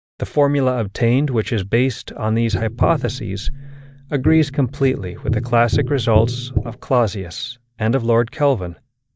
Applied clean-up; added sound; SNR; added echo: neural mask model DeepFilterNet 3.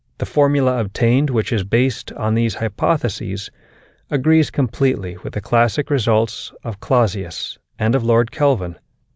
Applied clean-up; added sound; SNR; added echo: none; none; none; none.